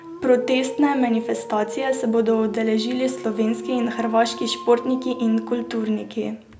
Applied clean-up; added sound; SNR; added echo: none; Dog; 13 dB; none.